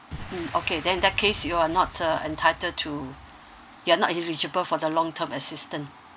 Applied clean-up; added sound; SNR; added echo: none; Boom; 17 dB; none.